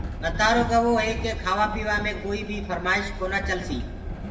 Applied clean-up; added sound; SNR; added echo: none; Train; 7 dB; reverberation time 0.8 s.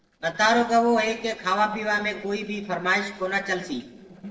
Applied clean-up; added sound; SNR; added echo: neural separator model SepFormer DNS4.